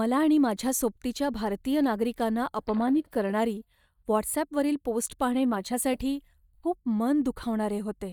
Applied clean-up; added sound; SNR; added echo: neural mask model DeepFilterNet 3.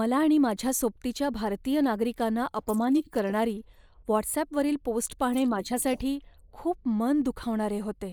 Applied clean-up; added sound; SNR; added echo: neural mask model Resemble Enhance denoiser.